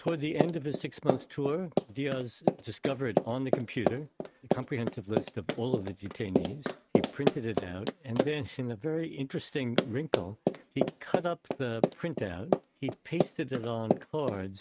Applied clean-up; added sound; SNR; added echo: neural mask model RNNoise.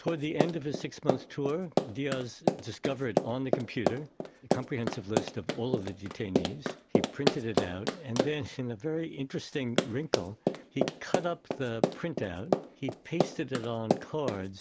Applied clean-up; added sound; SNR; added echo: none; Run; -2 dB; none.